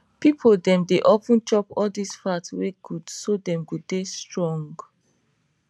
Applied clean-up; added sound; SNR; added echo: none; none; none; none.